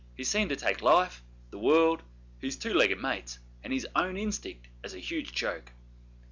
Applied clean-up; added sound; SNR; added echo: none; none; none; none.